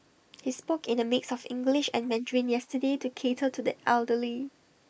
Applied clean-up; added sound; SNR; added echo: neural mask model Resemble Enhance denoiser.